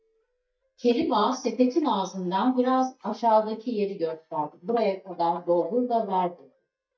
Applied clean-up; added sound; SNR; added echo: neural mask model DeepFilterNet 3.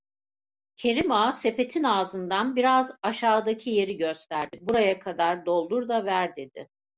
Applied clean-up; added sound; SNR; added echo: none; none; none; none.